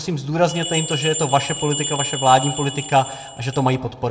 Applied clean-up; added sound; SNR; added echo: none; Bell; 7 dB; reverberation time 0.5 s.